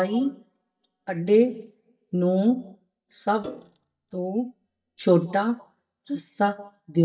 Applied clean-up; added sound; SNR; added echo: neural mask model DeepFilterNet 3.